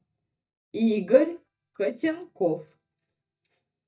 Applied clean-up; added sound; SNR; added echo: neural mask model DeepFilterNet 3.